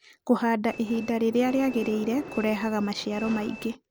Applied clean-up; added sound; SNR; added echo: none; Train; 14 dB; none.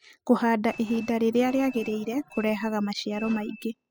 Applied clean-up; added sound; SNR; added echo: classical method spectral subtraction.